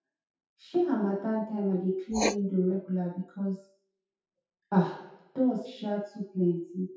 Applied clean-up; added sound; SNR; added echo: classical method WPE with log-MMSE.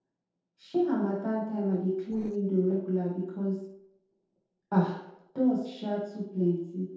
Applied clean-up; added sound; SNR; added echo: neural separator model SepFormer DNS4.